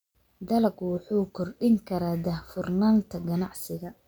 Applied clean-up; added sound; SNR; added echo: none; none; none; none.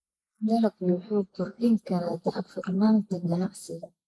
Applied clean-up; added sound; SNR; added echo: neural mask model Resemble Enhance denoiser.